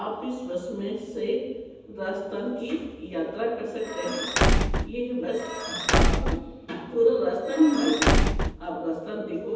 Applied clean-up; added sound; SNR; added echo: none; Squeak / Slam / Wood; -4 dB; reverberation time 1.1 s.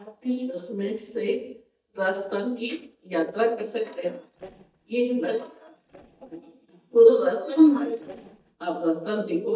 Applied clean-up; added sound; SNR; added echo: neural mask model DeepFilterNet 3.